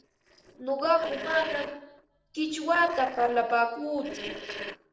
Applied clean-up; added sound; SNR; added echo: neural separator model SepFormer DNS4.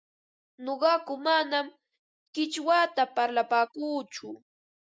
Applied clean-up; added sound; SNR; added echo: none; none; none; none.